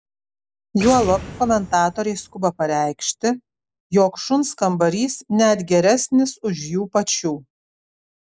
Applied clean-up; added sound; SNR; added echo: none; Boom; 16 dB; none.